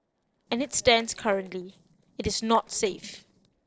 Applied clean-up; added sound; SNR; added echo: neural separator model SepFormer DNS4.